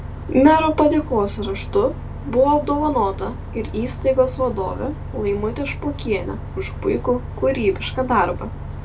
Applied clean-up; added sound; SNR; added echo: none; Bus; 9 dB; reverberation time 0.2 s.